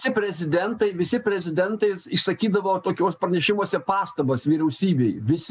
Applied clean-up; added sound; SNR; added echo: none; none; none; none.